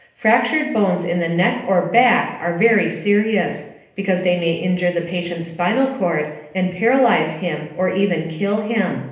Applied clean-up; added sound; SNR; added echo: none; none; none; reverberation time 0.8 s.